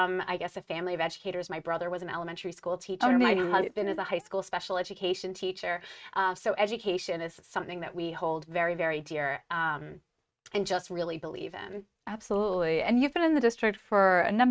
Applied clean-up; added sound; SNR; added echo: neural mask model RNNoise.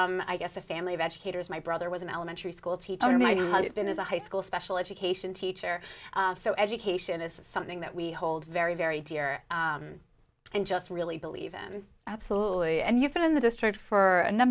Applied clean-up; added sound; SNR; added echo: none; Water / Splash, splatter; 18 dB; none.